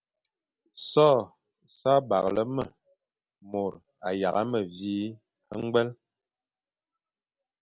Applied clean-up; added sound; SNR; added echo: none; none; none; none.